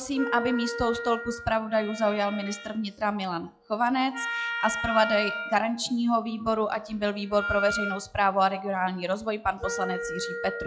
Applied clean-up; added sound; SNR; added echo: classical method log-MMSE.